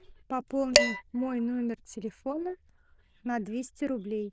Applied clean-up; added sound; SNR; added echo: neural diffusion model UNIVERSE++.